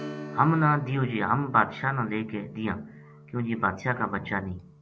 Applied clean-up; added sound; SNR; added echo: none; Strum; 15 dB; none.